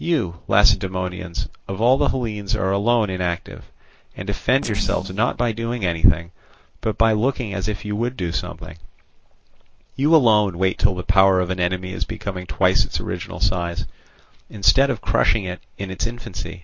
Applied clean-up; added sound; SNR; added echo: neural separator model SepFormer DNS4.